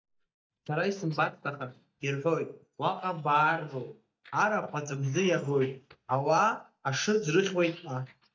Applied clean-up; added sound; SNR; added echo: neural mask model DeepFilterNet 3.